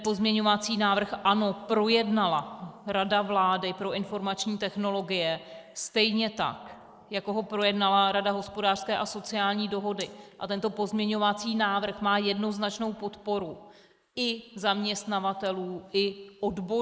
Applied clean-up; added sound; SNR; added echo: neural mask model Resemble Enhance denoiser.